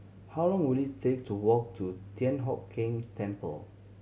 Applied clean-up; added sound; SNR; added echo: none; none; none; none.